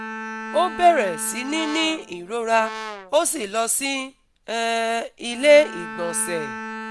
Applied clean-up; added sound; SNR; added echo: none; Bowed string instrument + Brass instrument; 12 dB; none.